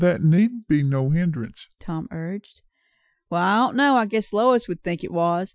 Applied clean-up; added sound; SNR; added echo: classical method Wiener filter.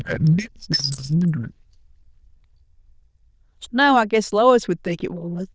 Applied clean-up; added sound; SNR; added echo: neural diffusion model UNIVERSE++.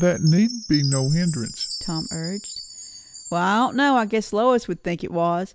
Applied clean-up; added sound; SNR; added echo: none; Chime; 13 dB; none.